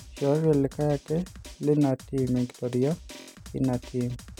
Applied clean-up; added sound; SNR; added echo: none; Drum; 18 dB; none.